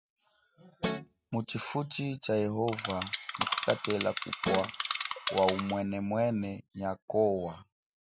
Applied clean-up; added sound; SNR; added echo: none; Insect + Guitar; -1 dB; none.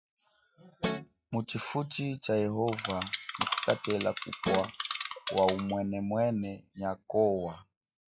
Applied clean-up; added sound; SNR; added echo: classical method log-MMSE.